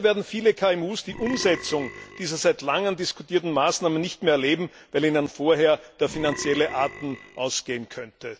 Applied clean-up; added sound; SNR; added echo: none; Burping, eructation; 13 dB; none.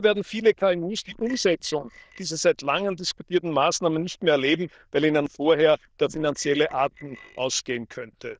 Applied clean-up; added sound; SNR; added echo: neural diffusion model UNIVERSE++.